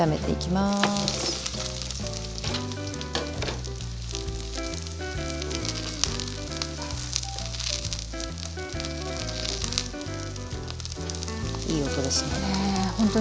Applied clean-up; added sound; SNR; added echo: none; none; none; none.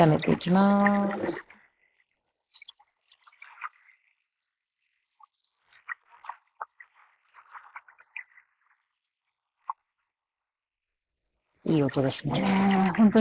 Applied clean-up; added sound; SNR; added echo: neural mask model Resemble Enhance denoiser.